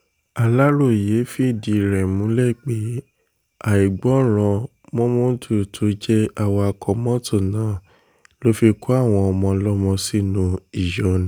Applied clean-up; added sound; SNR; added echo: none; none; none; none.